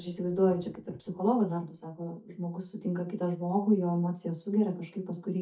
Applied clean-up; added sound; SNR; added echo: neural mask model DeepFilterNet 3.